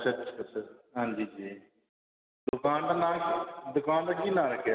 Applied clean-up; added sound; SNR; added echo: none; none; none; none.